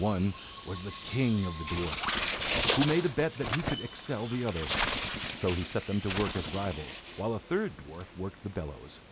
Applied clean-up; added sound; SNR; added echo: none; Bird; 2 dB; none.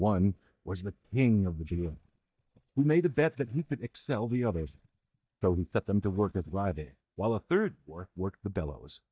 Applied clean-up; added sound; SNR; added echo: neural mask model DeepFilterNet 3.